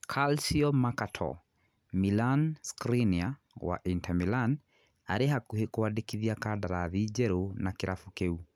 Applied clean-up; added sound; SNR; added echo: none; none; none; none.